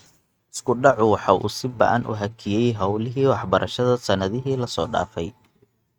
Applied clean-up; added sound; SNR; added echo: neural mask model RNNoise.